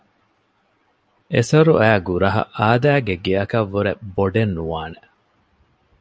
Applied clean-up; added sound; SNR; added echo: none; none; none; none.